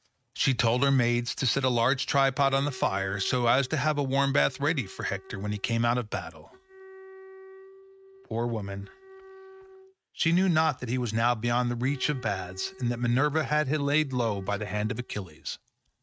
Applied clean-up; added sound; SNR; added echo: neural mask model RNNoise.